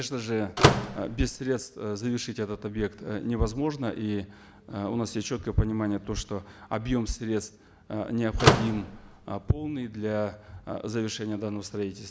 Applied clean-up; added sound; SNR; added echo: none; Slam / Microwave oven; -5 dB; none.